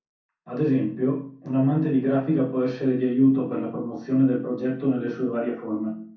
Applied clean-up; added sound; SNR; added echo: none; none; none; reverberation time 0.6 s.